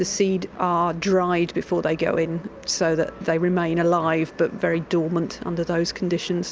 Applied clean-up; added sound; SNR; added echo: none; none; none; none.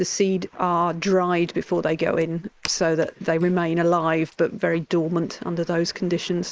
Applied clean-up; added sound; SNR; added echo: neural mask model Resemble Enhance denoiser.